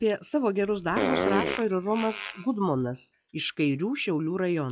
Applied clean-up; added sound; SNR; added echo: classical method log-MMSE.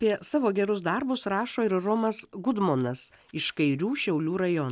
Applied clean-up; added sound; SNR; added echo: none; none; none; none.